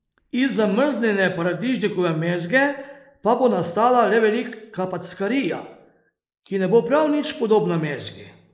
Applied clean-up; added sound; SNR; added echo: neural mask model Resemble Enhance denoiser.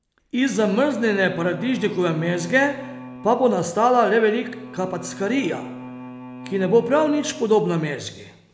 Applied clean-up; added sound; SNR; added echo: none; Bowed string instrument; 16 dB; none.